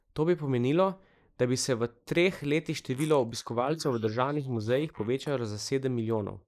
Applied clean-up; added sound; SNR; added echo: neural mask model Resemble Enhance denoiser.